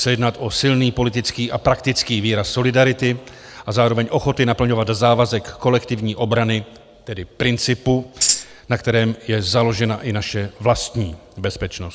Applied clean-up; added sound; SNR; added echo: none; Tambourine; 1 dB; none.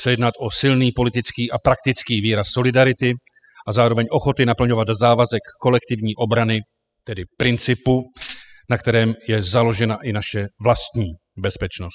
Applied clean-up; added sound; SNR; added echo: classical method spectral subtraction.